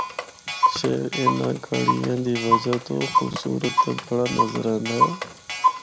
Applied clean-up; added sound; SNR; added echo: none; Clock; -1 dB; none.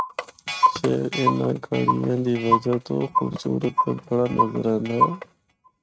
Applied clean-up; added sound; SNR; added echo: neural mask model RNNoise.